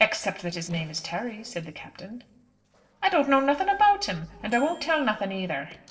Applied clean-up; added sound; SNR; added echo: neural separator model SepFormer DNS4.